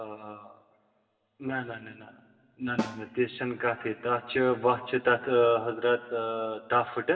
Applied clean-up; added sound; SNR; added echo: none; Snare drum; 10 dB; reverberation time 2.0 s.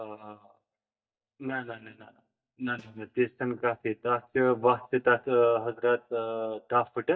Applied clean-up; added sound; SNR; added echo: neural mask model DeepFilterNet 3.